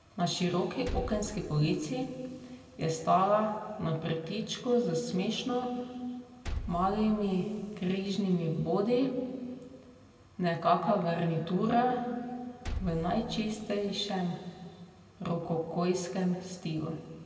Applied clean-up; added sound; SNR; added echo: none; Liquid; 13 dB; reverberation time 1.8 s.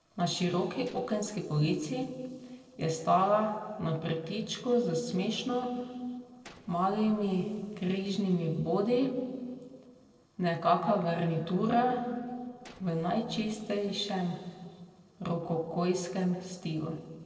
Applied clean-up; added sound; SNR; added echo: neural separator model SepFormer DNS4.